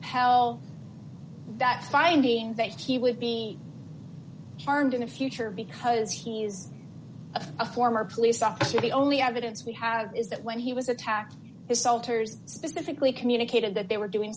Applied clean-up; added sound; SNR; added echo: none; none; none; none.